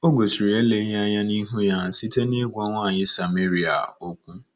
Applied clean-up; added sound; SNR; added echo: none; none; none; none.